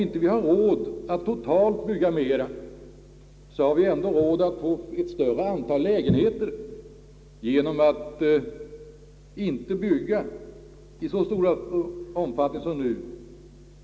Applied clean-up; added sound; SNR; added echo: none; none; none; none.